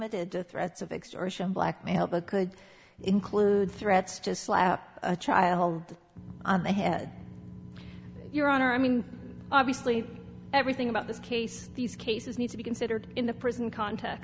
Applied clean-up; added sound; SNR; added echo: none; none; none; none.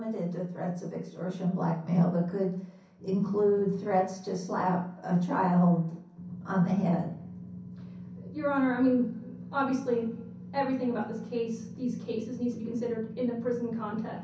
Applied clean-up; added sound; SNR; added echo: none; none; none; reverberation time 0.6 s.